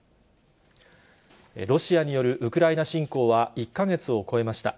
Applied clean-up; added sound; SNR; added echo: none; none; none; none.